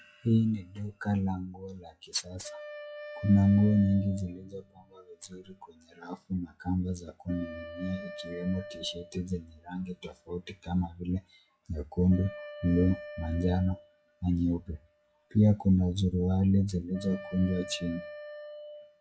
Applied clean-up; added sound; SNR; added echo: classical method log-MMSE.